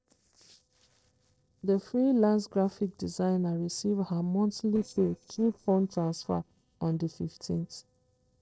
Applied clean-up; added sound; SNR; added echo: neural separator model SepFormer DNS4.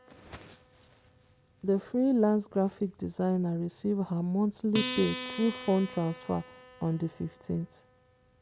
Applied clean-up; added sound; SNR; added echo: none; Acoustic guitar; 12 dB; none.